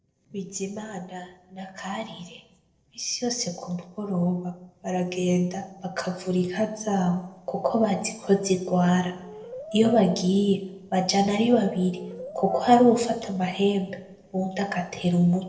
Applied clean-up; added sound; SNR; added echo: neural separator model SepFormer DNS4.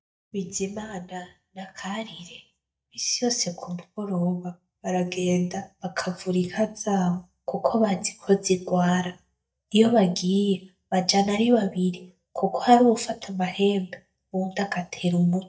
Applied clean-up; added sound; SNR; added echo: neural mask model DeepFilterNet 3.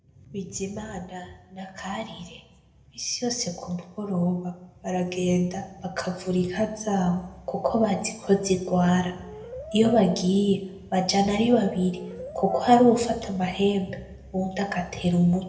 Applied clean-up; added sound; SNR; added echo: none; Brass instrument; 14 dB; reverberation time 0.8 s.